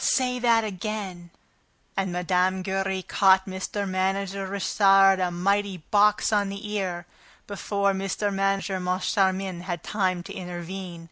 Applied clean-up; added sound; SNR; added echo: none; none; none; none.